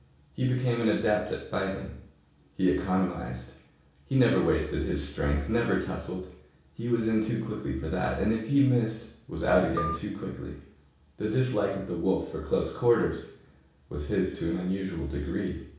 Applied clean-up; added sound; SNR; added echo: none; Telephone; 10 dB; reverberation time 0.6 s.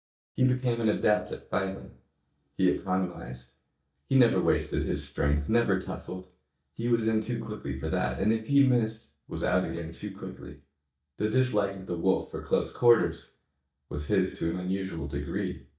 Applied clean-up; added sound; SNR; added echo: neural mask model DeepFilterNet 3.